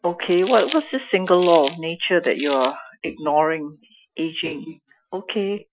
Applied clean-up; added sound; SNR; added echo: classical method Wiener filter.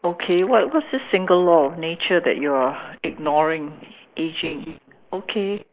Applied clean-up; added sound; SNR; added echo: neural mask model Resemble Enhance denoiser.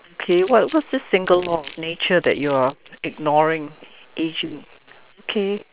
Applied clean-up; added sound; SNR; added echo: neural separator model SepFormer WHAM!.